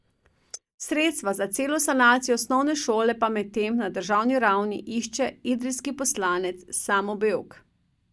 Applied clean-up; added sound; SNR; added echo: neural mask model DeepFilterNet 3.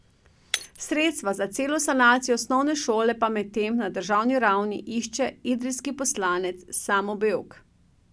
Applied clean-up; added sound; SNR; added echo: none; Shatter; 15 dB; none.